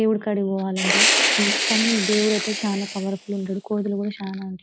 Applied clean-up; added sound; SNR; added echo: none; Fire; -1 dB; none.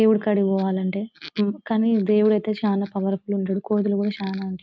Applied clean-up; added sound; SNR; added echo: none; none; none; none.